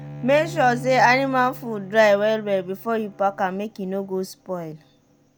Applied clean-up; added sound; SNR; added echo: none; Bowed string instrument; 17 dB; none.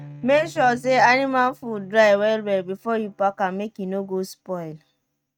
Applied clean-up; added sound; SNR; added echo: neural mask model RNNoise.